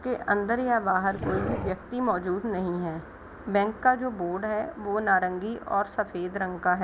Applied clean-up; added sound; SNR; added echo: none; Dog; 7 dB; none.